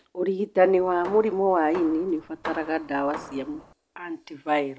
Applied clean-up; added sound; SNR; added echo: none; Hammer; 15 dB; none.